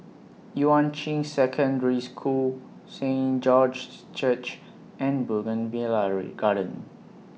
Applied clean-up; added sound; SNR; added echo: none; none; none; none.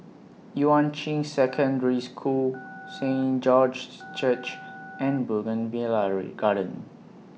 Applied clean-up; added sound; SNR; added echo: none; Telephone; 19 dB; none.